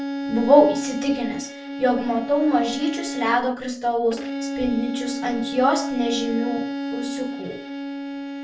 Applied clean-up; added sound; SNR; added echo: none; Bowed string instrument; 6 dB; reverberation time 0.3 s.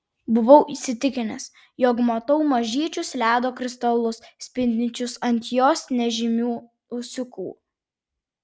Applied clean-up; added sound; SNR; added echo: none; none; none; none.